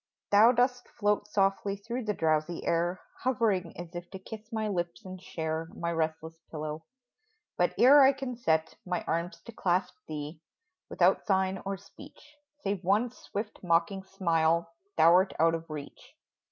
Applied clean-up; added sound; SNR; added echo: none; none; none; none.